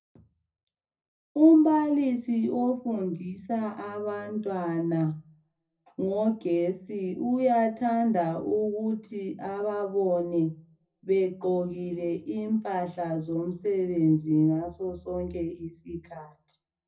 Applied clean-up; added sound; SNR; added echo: none; none; none; reverberation time 0.4 s.